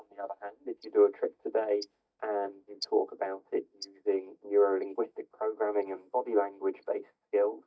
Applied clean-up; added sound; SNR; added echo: neural mask model DeepFilterNet 3.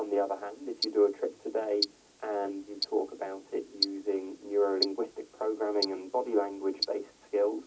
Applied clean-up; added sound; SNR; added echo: none; Tick-tock; 8 dB; reverberation time 0.4 s.